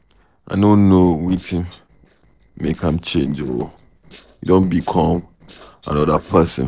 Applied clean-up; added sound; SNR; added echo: neural separator model SepFormer DNS4.